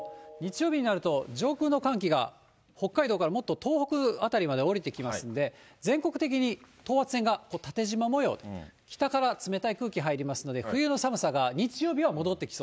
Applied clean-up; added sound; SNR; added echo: none; none; none; none.